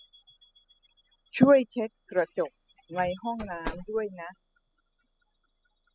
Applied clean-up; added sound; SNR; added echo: classical method spectral subtraction.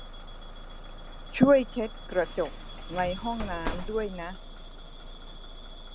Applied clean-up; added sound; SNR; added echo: none; Bus / Alarm; 7 dB; none.